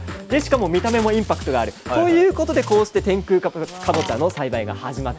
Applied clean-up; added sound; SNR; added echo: none; Bird; 18 dB; none.